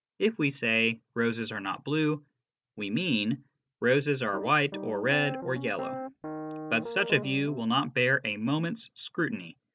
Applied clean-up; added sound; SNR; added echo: none; Piano; 8 dB; none.